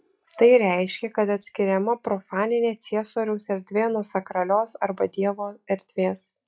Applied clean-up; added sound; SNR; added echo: classical method log-MMSE.